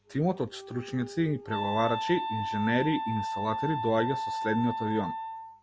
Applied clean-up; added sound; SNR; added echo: none; Wind instrument, woodwind instrument; 4 dB; none.